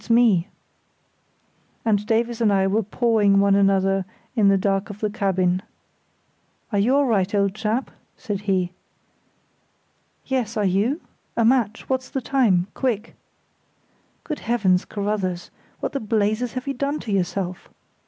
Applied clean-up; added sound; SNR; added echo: none; none; none; none.